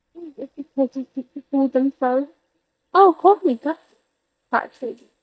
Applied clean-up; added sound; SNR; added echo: neural mask model DeepFilterNet 3.